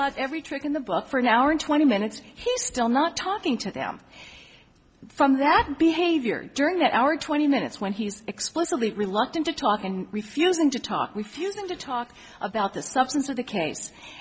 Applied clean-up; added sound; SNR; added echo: none; none; none; none.